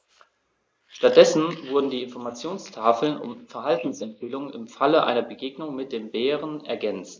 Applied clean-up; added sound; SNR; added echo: neural mask model Resemble Enhance denoiser.